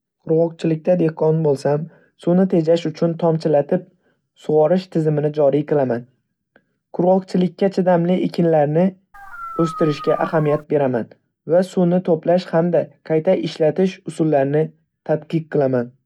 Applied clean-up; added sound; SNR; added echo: none; Dog; 12 dB; none.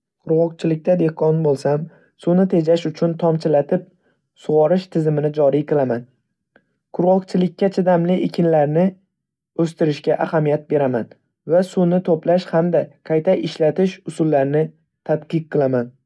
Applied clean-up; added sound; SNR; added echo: none; none; none; none.